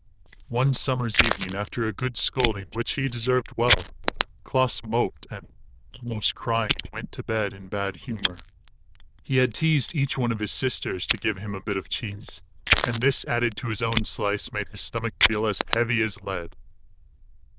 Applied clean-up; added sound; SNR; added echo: neural diffusion model UNIVERSE++.